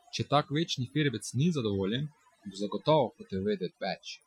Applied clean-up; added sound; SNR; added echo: classical method Wiener filter.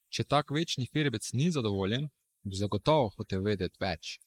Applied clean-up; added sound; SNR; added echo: neural mask model Resemble Enhance denoiser.